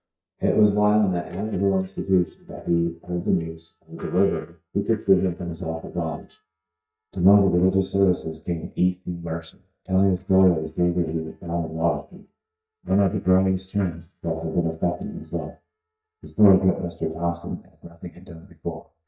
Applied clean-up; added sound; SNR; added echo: neural mask model DeepFilterNet 3.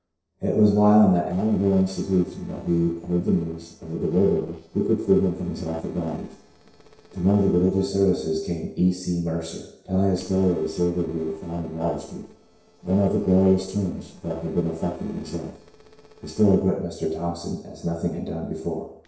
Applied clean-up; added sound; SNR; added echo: neural separator model SepFormer DNS4.